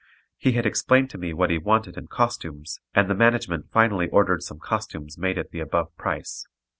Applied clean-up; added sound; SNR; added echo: none; none; none; none.